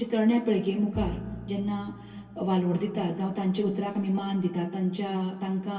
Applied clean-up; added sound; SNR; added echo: none; Bowed string instrument; 14 dB; reverberation time 0.2 s.